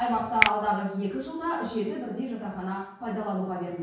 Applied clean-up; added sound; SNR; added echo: none; Finger snapping; 3 dB; reverberation time 0.6 s.